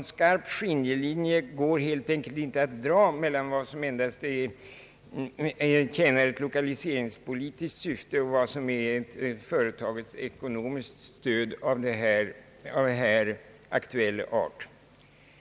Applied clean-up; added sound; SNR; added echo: none; none; none; none.